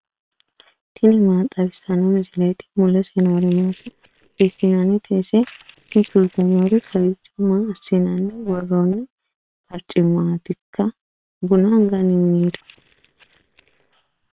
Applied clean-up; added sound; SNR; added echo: neural separator model SepFormer WHAM!.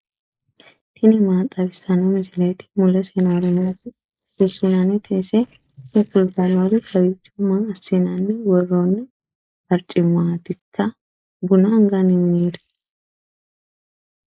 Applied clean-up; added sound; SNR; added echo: neural mask model Resemble Enhance denoiser.